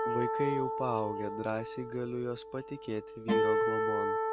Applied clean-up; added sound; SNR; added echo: none; Acoustic guitar; -3 dB; none.